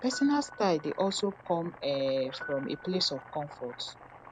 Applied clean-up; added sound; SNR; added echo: none; Domestic sounds, home sounds + Piano; 15 dB; none.